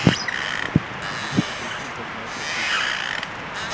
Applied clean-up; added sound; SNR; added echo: none; Wind; -1 dB; none.